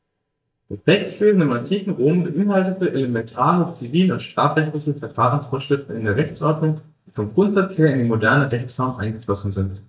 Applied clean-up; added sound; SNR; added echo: neural mask model DeepFilterNet 3.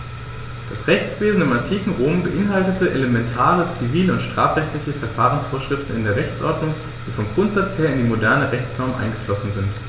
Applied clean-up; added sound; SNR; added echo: none; none; none; none.